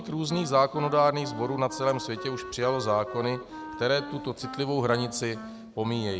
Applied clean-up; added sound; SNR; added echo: none; Wind instrument, woodwind instrument; 12 dB; none.